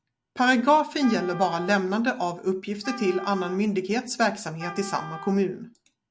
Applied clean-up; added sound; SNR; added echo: none; Wind instrument, woodwind instrument; 16 dB; none.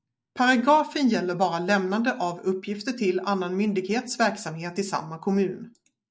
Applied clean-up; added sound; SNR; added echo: neural mask model Resemble Enhance denoiser.